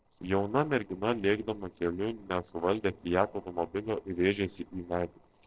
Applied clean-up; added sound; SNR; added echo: neural separator model SepFormer DNS4.